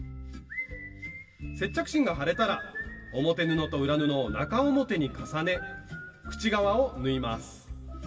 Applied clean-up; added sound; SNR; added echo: none; none; none; reverberation time 2.1 s.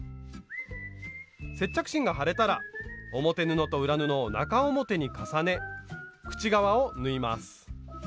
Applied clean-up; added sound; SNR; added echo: none; none; none; none.